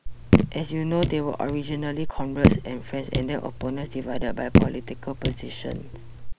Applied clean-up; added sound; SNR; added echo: none; Raindrop / Drip; -4 dB; none.